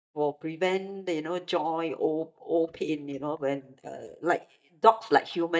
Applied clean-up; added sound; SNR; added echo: neural mask model DeepFilterNet 3.